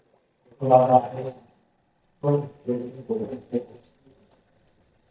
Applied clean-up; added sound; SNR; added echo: neural mask model DeepFilterNet 3.